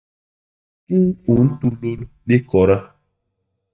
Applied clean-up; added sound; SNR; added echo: neural mask model DeepFilterNet 3.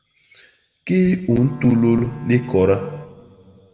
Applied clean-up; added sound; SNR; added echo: none; Bowed string instrument; 15 dB; reverberation time 1.4 s.